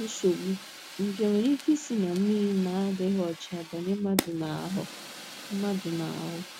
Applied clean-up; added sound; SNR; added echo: none; Fire; 12 dB; none.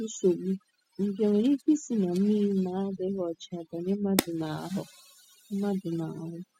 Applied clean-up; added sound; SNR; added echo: classical method spectral subtraction.